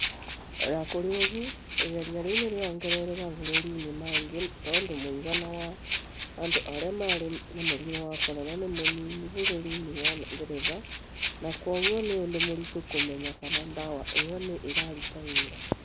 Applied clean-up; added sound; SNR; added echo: none; Rattle (instrument); -4 dB; none.